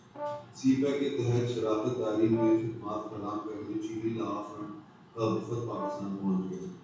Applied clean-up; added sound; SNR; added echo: none; Brass instrument; 10 dB; reverberation time 0.6 s.